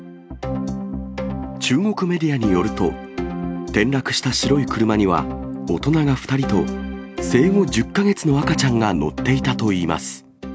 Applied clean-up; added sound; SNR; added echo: none; none; none; none.